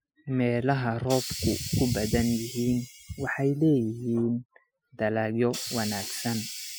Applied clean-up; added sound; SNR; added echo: classical method Wiener filter.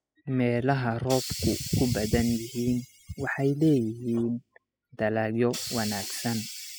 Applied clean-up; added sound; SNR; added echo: classical method spectral subtraction.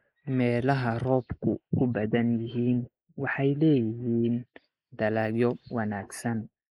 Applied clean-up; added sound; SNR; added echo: neural mask model Resemble Enhance denoiser.